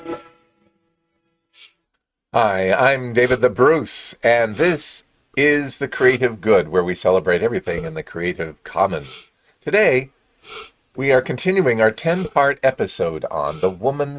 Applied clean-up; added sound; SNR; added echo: neural mask model RNNoise.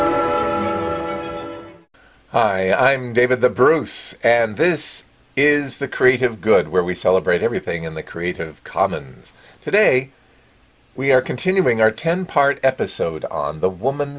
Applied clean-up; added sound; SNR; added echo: none; none; none; none.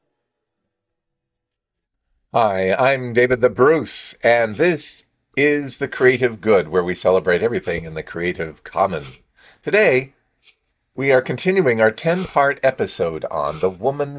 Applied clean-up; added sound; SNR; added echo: neural mask model DeepFilterNet 3.